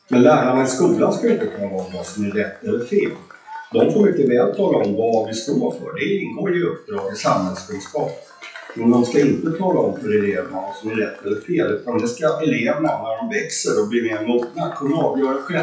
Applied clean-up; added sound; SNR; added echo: classical method WPE with log-MMSE.